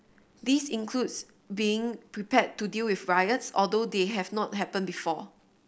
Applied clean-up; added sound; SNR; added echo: none; none; none; none.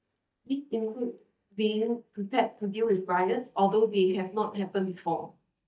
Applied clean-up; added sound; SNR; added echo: neural mask model DeepFilterNet 3.